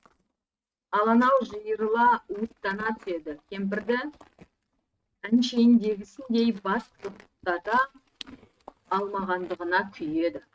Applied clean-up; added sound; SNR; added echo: neural mask model RNNoise.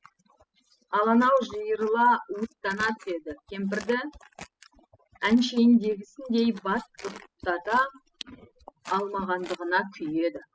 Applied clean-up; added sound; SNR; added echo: classical method spectral subtraction.